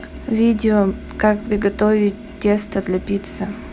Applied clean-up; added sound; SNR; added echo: none; none; none; none.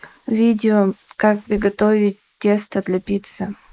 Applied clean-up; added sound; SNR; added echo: neural mask model Resemble Enhance denoiser.